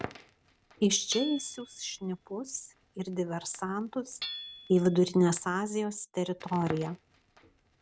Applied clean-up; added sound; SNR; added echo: none; Hammer / Chink, clink + Crackle; 15 dB; none.